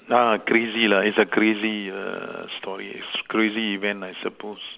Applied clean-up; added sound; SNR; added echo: none; none; none; none.